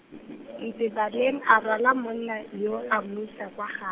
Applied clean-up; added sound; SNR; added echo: none; none; none; none.